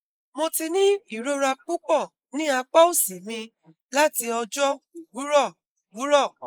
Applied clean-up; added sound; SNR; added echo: neural mask model Resemble Enhance denoiser.